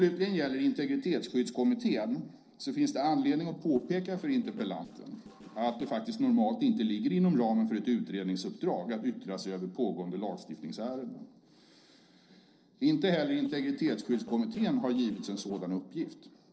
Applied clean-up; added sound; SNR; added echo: neural separator model SepFormer DNS4.